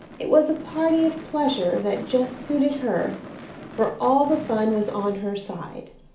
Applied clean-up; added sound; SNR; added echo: none; Gunshot, gunfire / Fireworks; 17 dB; reverberation time 0.4 s.